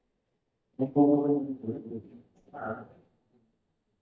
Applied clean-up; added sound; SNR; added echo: neural mask model DeepFilterNet 3.